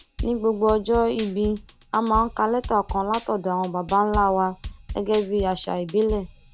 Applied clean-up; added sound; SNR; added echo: none; Drum kit; 12 dB; none.